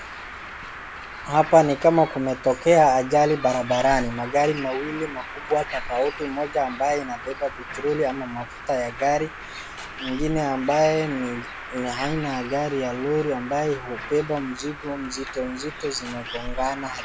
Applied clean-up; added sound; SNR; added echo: none; Bird; 12 dB; none.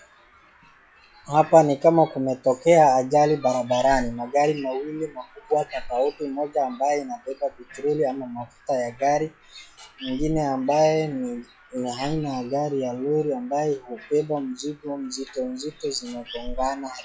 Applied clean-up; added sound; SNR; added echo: classical method log-MMSE.